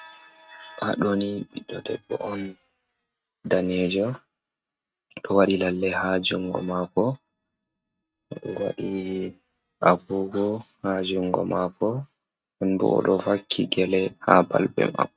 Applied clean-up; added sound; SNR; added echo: neural mask model RNNoise.